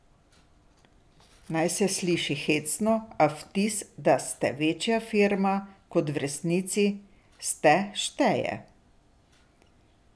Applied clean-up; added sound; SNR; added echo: none; none; none; none.